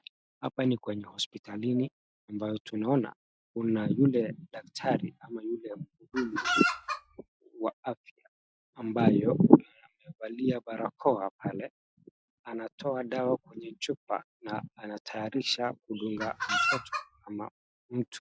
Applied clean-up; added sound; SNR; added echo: classical method Wiener filter.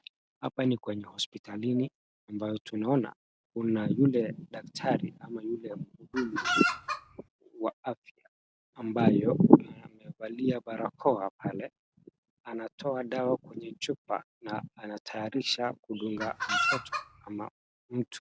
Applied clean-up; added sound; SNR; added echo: none; Chicken, rooster; 1 dB; none.